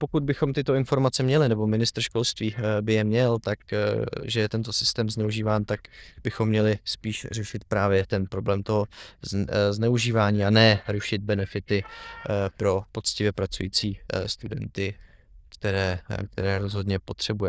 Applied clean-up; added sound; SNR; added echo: neural diffusion model UNIVERSE++.